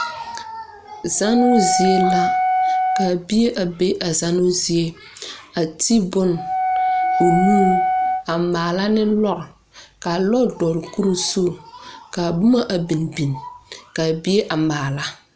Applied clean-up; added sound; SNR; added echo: none; Wind instrument, woodwind instrument; 0 dB; none.